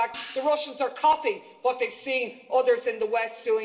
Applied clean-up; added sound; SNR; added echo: none; Hi-hat; 16 dB; reverberation time 2.6 s.